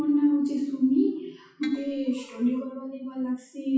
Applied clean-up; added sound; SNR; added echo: classical method WPE with log-MMSE.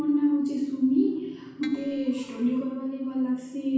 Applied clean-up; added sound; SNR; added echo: none; Keyboard (musical); 17 dB; reverberation time 1.2 s.